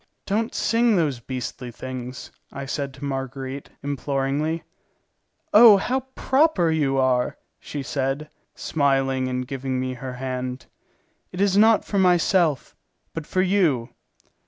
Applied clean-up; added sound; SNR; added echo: none; none; none; none.